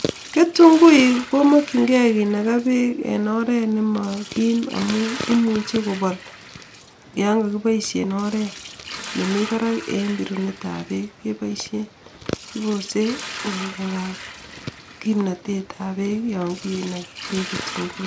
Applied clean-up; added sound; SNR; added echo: none; Liquid; 15 dB; none.